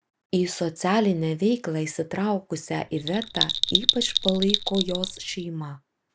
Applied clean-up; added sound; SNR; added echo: none; Bell; 0 dB; none.